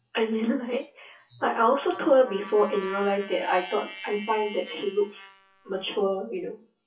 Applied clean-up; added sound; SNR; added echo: classical method WPE with log-MMSE.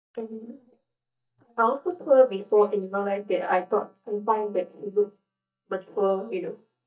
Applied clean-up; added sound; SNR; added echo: neural mask model DeepFilterNet 3.